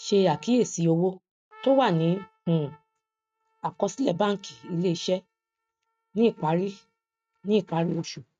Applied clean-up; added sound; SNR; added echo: neural mask model RNNoise.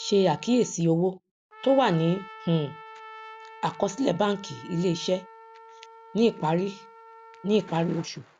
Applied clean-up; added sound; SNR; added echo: none; Trumpet; 20 dB; none.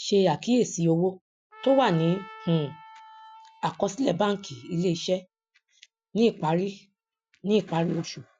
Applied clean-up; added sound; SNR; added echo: classical method Wiener filter.